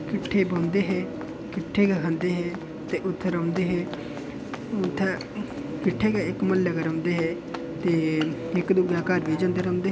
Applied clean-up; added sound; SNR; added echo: none; Run; 20 dB; none.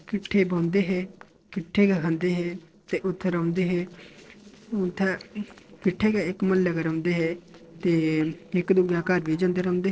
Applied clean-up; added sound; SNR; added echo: neural separator model SepFormer DNS4.